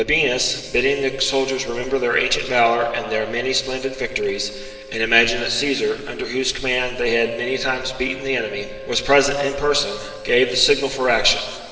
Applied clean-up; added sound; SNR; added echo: neural separator model SepFormer DNS4.